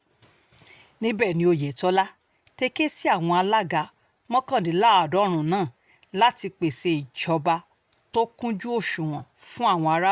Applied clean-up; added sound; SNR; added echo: none; none; none; none.